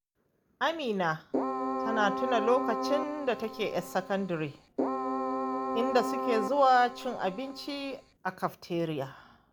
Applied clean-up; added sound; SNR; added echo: none; Keyboard (musical); 3 dB; none.